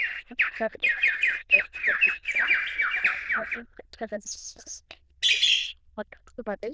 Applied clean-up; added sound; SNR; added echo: neural diffusion model UNIVERSE++.